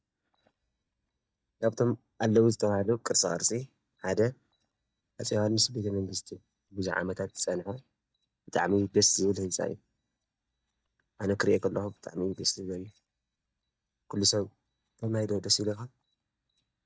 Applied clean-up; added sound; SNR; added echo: neural mask model DeepFilterNet 3.